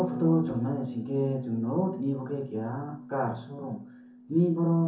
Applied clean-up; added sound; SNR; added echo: none; Bass guitar; 11 dB; reverberation time 0.6 s.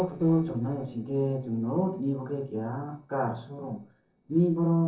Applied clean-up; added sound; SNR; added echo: neural separator model SepFormer DNS4.